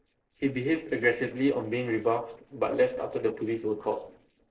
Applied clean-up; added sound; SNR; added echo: neural separator model SepFormer DNS4.